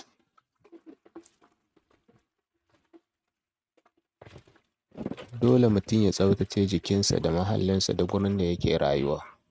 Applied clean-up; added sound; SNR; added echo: neural mask model RNNoise.